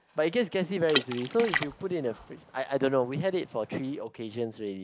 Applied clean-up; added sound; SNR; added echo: none; Water / Splash, splatter; 6 dB; none.